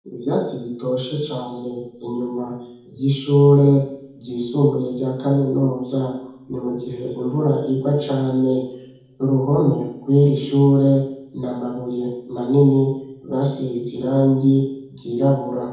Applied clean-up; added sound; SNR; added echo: none; none; none; reverberation time 1.2 s.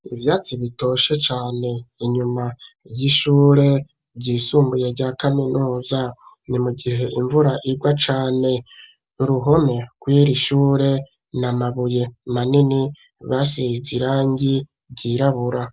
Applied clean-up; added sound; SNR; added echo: none; none; none; none.